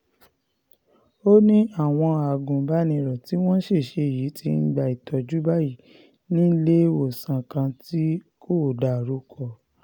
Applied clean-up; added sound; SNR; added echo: none; none; none; none.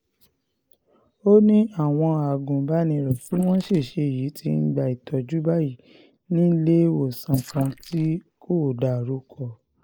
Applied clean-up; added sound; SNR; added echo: neural mask model Resemble Enhance denoiser.